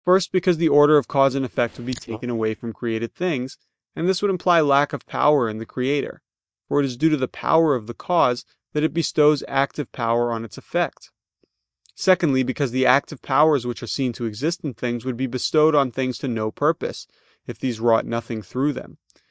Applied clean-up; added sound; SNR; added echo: neural mask model DeepFilterNet 3.